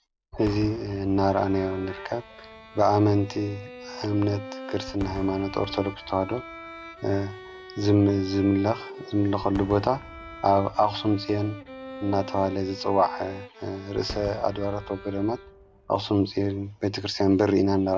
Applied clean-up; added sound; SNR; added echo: none; Bowed string instrument + Fireworks; 15 dB; none.